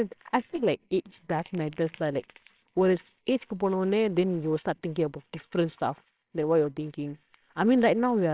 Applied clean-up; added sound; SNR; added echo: neural separator model SepFormer WHAMR!.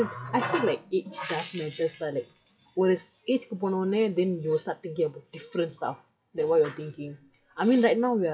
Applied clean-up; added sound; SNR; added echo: classical method WPE with log-MMSE.